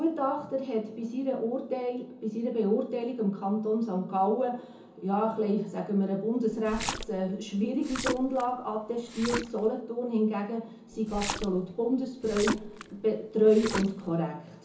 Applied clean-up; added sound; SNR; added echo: none; Splash, splatter; 9 dB; reverberation time 0.6 s.